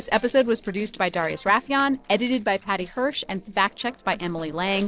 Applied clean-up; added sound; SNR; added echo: neural separator model SepFormer DNS4.